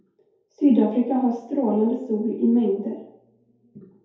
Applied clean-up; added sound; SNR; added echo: none; none; none; reverberation time 2.3 s.